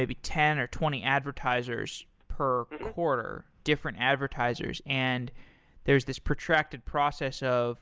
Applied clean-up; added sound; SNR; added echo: none; none; none; none.